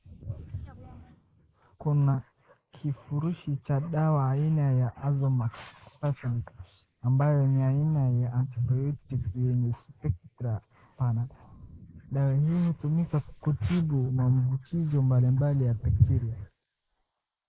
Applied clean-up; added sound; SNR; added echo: neural mask model Resemble Enhance denoiser.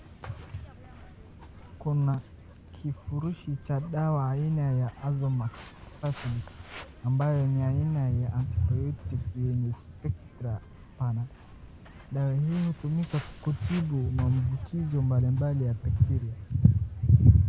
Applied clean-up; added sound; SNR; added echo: none; Walk, footsteps; 19 dB; none.